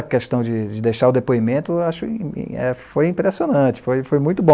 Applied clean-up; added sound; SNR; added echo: none; none; none; none.